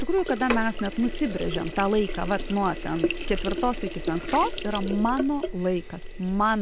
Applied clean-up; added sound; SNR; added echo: none; Sink (filling or washing); 4 dB; none.